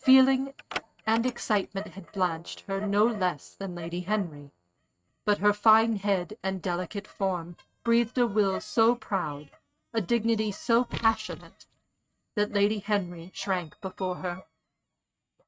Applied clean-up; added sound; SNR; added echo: neural mask model RNNoise.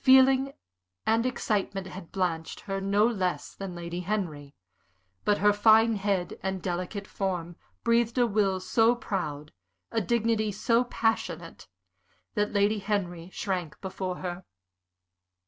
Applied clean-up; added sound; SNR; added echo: none; none; none; none.